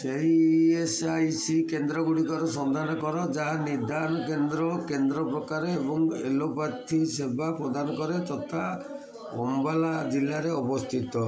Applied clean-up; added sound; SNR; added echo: none; none; none; none.